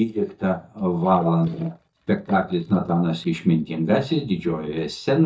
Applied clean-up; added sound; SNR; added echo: neural mask model DeepFilterNet 3.